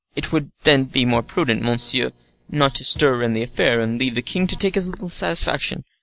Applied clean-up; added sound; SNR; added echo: neural separator model SepFormer DNS4.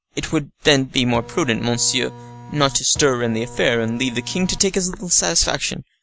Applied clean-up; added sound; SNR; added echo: none; Printer; 16 dB; none.